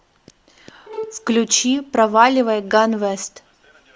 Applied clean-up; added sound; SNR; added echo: none; Bowed string instrument; 15 dB; none.